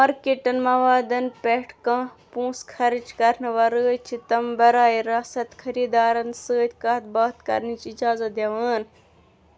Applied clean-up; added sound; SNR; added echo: none; none; none; none.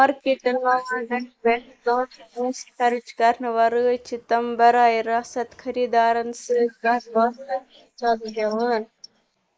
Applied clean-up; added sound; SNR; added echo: neural mask model Resemble Enhance denoiser.